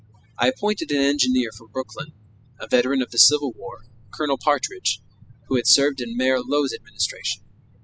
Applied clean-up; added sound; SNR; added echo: classical method spectral subtraction.